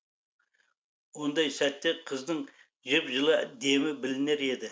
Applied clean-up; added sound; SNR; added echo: none; none; none; none.